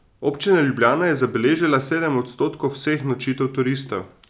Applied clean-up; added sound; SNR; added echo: none; none; none; none.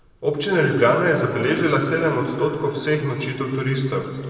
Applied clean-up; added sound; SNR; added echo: none; none; none; reverberation time 2.6 s.